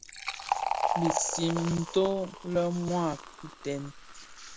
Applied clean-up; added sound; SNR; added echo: none; Fill (with liquid); 4 dB; none.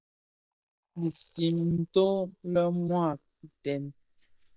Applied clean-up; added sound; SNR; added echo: neural mask model DeepFilterNet 3.